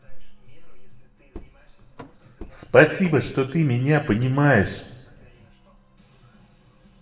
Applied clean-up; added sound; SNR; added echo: none; Car; 19 dB; reverberation time 1.2 s.